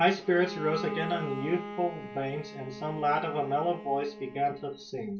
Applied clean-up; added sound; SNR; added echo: none; Bowed string instrument; 11 dB; reverberation time 0.3 s.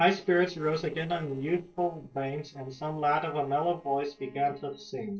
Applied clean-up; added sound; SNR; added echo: neural separator model SepFormer DNS4.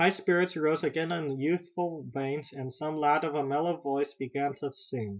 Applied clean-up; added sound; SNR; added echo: none; none; none; none.